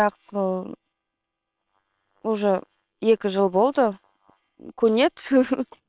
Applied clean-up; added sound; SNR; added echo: neural separator model SepFormer WHAM!.